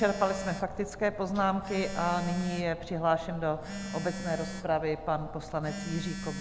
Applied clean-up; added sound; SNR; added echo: none; Telephone; 9 dB; none.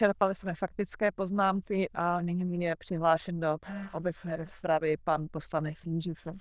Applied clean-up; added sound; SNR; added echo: neural diffusion model UNIVERSE++.